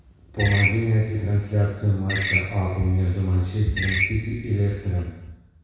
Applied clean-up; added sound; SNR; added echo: none; Screech; 7 dB; reverberation time 1.1 s.